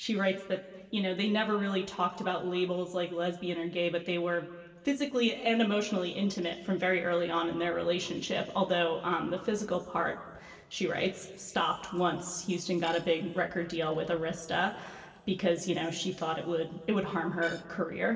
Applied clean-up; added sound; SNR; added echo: neural separator model SepFormer DNS4.